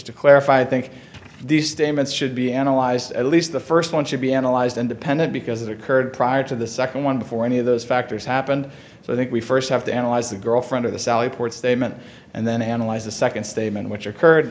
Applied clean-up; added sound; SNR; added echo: none; none; none; none.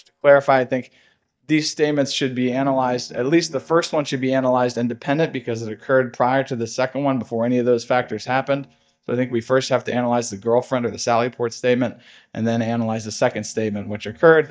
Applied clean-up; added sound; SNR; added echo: neural mask model DeepFilterNet 3.